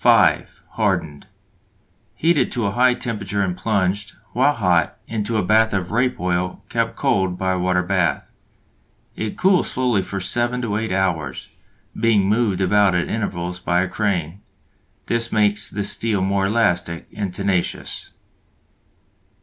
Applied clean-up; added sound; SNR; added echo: none; none; none; none.